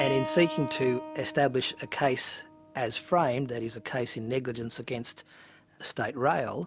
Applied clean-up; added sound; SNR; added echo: none; Keyboard (musical); 11 dB; none.